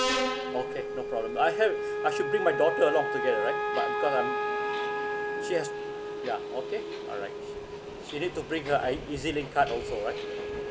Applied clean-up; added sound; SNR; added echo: none; Wind instrument, woodwind instrument + Subway, metro, underground; 1 dB; none.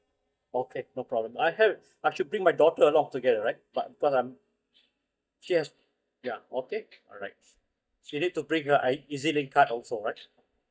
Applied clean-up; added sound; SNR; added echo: neural mask model DeepFilterNet 3.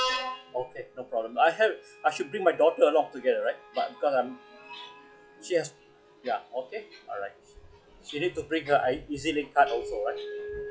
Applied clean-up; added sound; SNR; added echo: classical method log-MMSE.